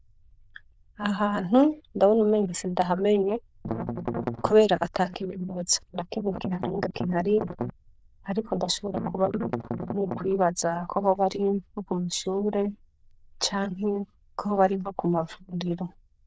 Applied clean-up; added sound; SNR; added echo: neural diffusion model UNIVERSE++.